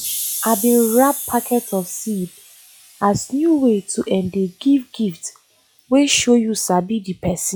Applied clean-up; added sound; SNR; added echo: classical method log-MMSE.